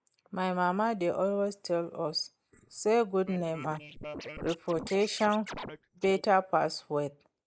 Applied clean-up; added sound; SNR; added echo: neural mask model Resemble Enhance denoiser.